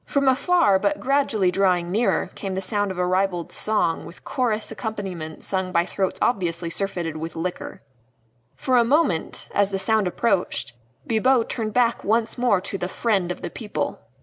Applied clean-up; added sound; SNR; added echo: none; none; none; none.